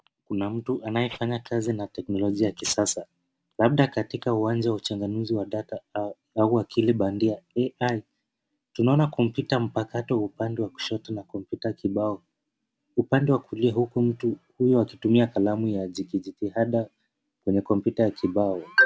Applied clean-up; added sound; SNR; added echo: none; none; none; none.